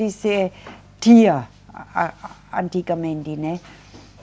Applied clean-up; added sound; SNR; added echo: none; none; none; none.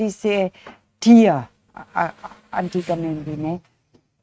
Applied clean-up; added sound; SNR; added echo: neural mask model RNNoise.